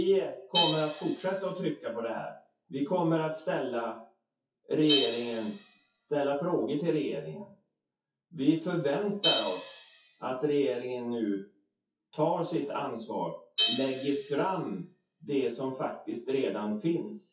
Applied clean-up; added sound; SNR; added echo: classical method WPE with log-MMSE.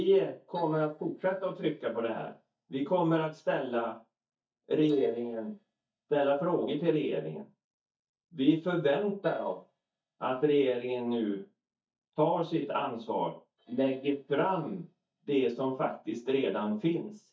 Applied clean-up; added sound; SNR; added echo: neural mask model DeepFilterNet 3.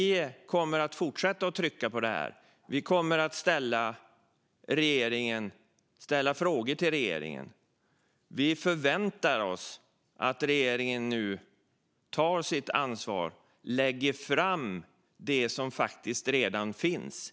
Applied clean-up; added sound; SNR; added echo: none; none; none; none.